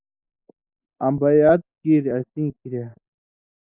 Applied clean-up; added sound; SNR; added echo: neural mask model Resemble Enhance denoiser.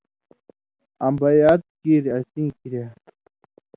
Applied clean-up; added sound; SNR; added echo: none; none; none; none.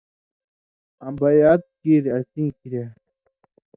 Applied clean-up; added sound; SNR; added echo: neural mask model DeepFilterNet 3.